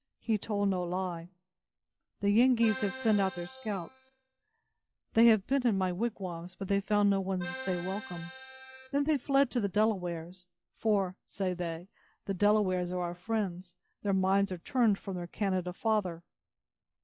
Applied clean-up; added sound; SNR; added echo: classical method log-MMSE.